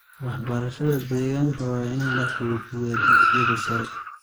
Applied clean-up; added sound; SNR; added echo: neural mask model Resemble Enhance denoiser.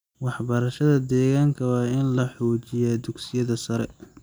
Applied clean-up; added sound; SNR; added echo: none; none; none; none.